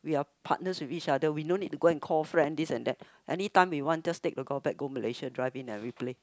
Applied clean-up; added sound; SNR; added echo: none; none; none; none.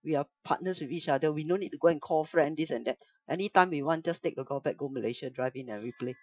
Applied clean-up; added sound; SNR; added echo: classical method Wiener filter.